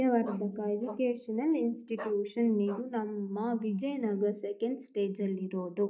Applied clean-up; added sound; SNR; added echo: neural mask model DeepFilterNet 3.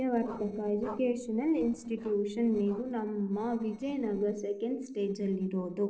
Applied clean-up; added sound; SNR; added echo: neural separator model SepFormer DNS4.